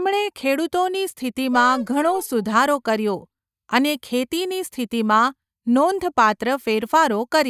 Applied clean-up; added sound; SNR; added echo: neural mask model DeepFilterNet 3.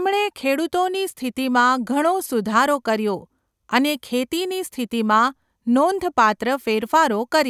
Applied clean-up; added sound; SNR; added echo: none; none; none; none.